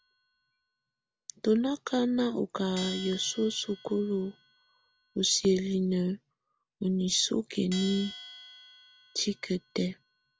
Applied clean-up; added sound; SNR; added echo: none; Bell; 17 dB; none.